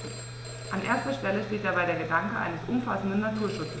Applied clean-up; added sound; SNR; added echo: none; Telephone; 17 dB; none.